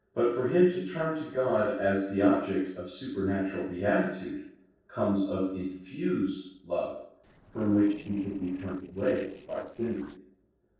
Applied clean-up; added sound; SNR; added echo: neural separator model SepFormer DNS4.